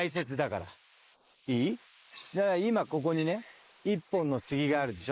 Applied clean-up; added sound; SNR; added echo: neural mask model Resemble Enhance denoiser.